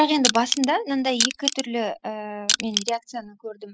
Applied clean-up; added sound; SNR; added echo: classical method spectral subtraction.